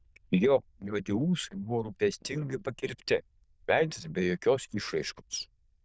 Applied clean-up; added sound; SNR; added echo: neural diffusion model UNIVERSE++.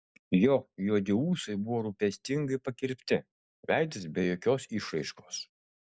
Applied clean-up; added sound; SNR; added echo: none; none; none; none.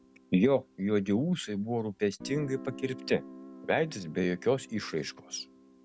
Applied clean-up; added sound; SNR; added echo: none; Guitar; 17 dB; none.